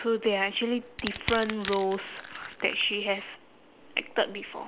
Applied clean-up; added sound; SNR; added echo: none; Crushing; 11 dB; none.